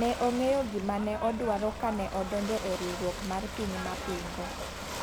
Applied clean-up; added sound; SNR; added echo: none; Ocean / Boat, Water vehicle; 7 dB; none.